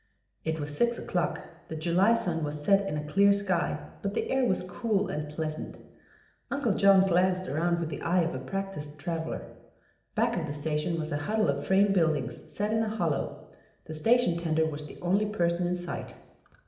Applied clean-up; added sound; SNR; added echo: none; none; none; reverberation time 0.8 s.